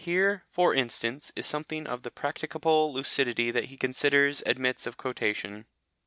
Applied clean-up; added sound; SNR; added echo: none; none; none; none.